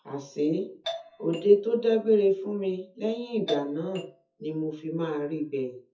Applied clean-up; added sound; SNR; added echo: classical method WPE with log-MMSE.